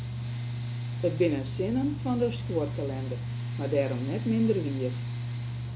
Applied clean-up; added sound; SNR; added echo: none; Mechanical fan; 2 dB; none.